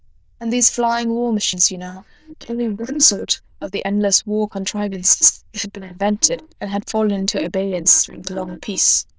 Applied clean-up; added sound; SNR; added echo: neural diffusion model UNIVERSE++.